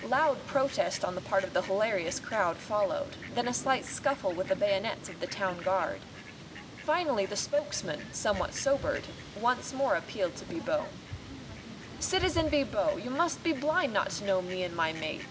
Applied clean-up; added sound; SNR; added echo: none; Fowl; 12 dB; none.